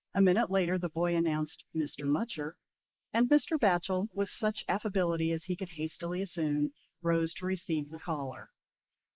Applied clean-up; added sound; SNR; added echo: neural mask model Resemble Enhance denoiser.